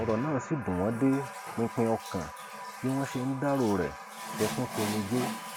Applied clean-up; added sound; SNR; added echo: none; Water tap, faucet; 8 dB; none.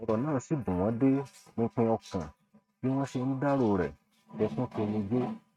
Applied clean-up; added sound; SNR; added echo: neural mask model RNNoise.